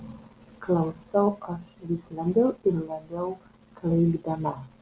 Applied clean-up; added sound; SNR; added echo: none; none; none; none.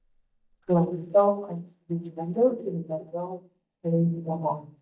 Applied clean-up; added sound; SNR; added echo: neural mask model DeepFilterNet 3.